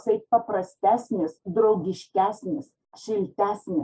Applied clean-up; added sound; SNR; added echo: none; none; none; none.